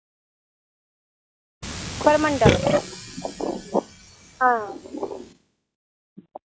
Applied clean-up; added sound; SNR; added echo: classical method log-MMSE.